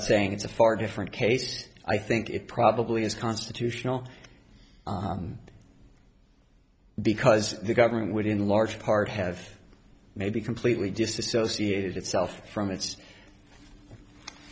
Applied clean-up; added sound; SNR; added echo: none; none; none; none.